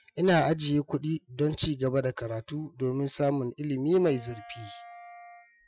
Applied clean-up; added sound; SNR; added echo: classical method Wiener filter.